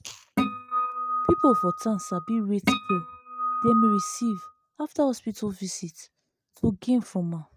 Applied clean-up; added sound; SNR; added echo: neural mask model RNNoise.